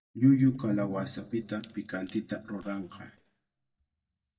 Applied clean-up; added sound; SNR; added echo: neural mask model DeepFilterNet 3.